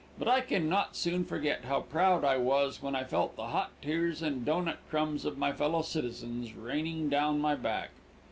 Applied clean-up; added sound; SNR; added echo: none; none; none; none.